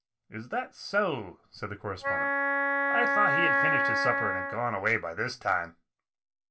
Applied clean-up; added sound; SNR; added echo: none; Wind instrument, woodwind instrument; -5 dB; reverberation time 0.2 s.